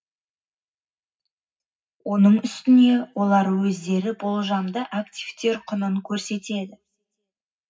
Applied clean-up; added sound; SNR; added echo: none; none; none; reverberation time 0.4 s.